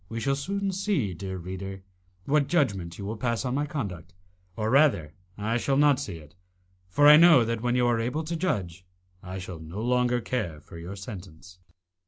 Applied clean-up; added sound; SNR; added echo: none; none; none; none.